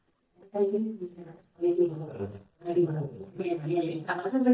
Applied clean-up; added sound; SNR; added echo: neural mask model DeepFilterNet 3.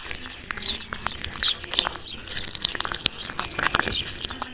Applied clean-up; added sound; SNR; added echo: neural separator model SepFormer WHAMR!.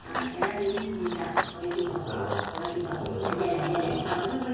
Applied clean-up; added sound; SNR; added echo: none; Run / Bird vocalization, bird call, bird song; 4 dB; reverberation time 1.3 s.